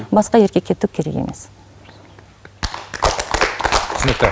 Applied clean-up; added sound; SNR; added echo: none; none; none; none.